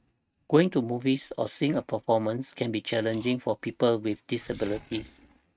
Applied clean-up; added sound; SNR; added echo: neural mask model RNNoise.